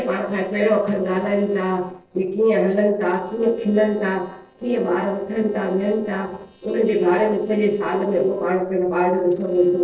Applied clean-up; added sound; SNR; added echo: neural separator model SepFormer DNS4.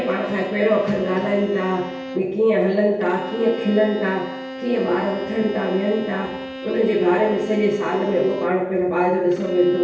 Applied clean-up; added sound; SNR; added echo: none; Bowed string instrument; 13 dB; reverberation time 0.9 s.